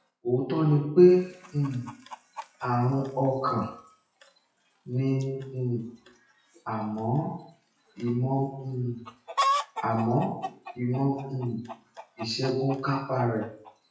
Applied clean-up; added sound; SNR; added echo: classical method WPE with log-MMSE.